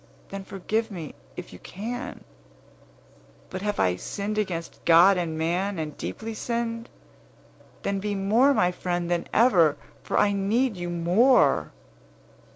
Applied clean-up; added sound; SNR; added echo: none; none; none; none.